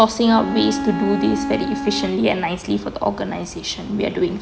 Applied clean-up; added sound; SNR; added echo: none; Bowed string instrument; 5 dB; none.